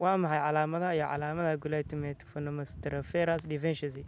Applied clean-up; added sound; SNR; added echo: none; none; none; none.